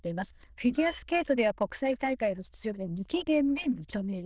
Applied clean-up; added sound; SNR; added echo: neural diffusion model UNIVERSE++.